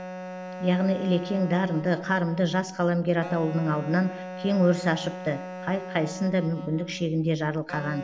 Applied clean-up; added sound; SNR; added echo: none; Wind instrument, woodwind instrument; 12 dB; none.